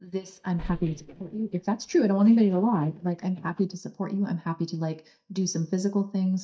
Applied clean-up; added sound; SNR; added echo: neural mask model DeepFilterNet 3.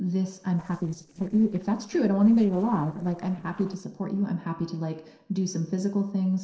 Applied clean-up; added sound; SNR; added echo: neural separator model SepFormer DNS4.